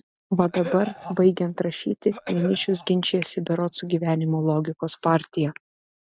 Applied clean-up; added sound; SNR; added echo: neural mask model RNNoise.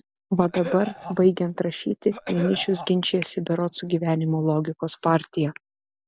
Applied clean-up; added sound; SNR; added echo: none; Cough; 11 dB; none.